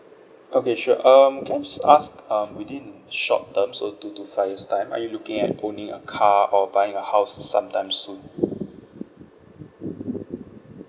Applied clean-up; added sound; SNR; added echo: none; none; none; none.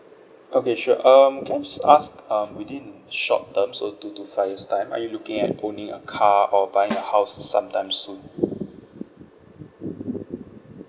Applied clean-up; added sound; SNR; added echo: none; Snare drum; 14 dB; none.